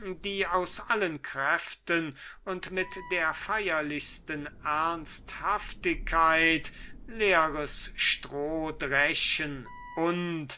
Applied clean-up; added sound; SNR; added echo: none; Wind instrument, woodwind instrument + Thunder / Rain; 16 dB; none.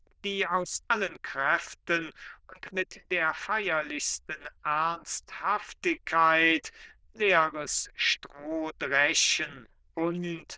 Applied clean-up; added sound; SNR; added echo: neural diffusion model UNIVERSE++.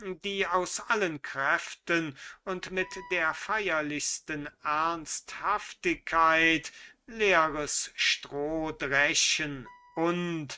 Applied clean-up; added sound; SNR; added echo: neural mask model RNNoise.